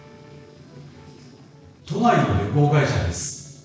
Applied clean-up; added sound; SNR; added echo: neural separator model SepFormer DNS4.